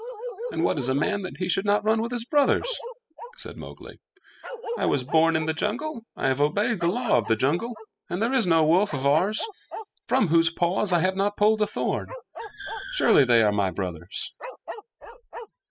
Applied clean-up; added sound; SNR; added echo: classical method spectral subtraction.